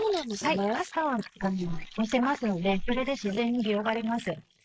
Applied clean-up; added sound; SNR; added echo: neural mask model Resemble Enhance denoiser.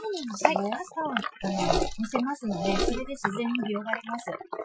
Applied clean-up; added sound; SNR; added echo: classical method Wiener filter.